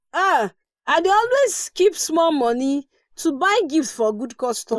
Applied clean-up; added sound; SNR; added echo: neural mask model Resemble Enhance denoiser.